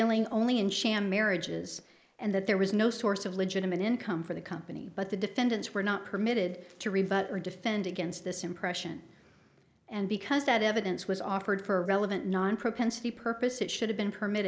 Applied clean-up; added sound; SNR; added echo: neural mask model Resemble Enhance denoiser.